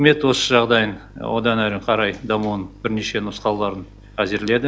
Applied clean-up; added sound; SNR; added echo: none; none; none; none.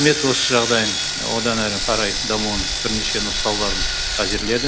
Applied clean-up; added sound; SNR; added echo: none; Sawing; 0 dB; none.